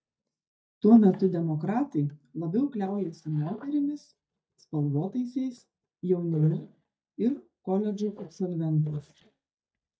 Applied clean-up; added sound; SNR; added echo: neural mask model DeepFilterNet 3.